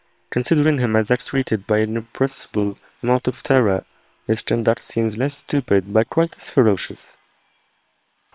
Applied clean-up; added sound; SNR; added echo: neural separator model SepFormer WHAM!.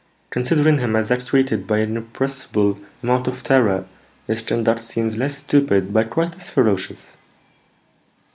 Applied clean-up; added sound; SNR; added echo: none; none; none; none.